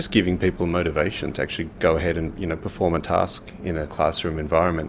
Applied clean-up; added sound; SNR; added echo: none; none; none; none.